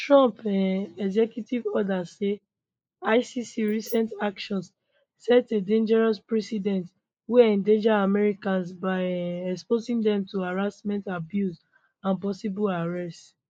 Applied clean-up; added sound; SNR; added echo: neural mask model Resemble Enhance denoiser.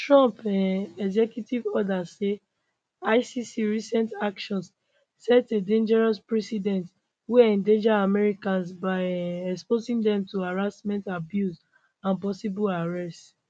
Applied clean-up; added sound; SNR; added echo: none; none; none; none.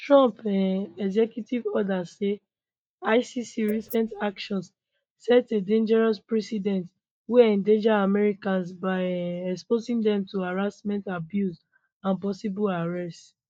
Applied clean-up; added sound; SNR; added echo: neural mask model DeepFilterNet 3.